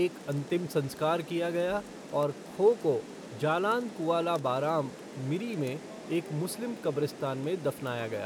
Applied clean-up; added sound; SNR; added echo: none; Rain; 13 dB; none.